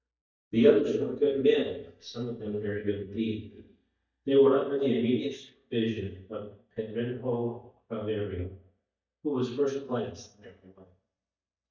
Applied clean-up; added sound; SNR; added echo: neural mask model DeepFilterNet 3.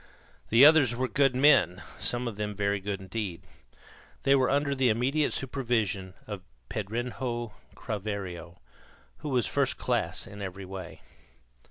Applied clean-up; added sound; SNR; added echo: none; none; none; none.